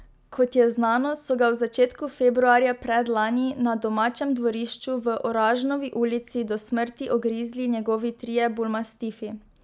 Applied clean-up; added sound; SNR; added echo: none; none; none; none.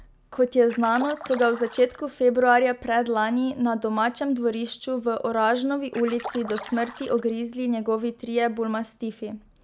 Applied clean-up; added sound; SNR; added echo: none; Splash, splatter; 14 dB; none.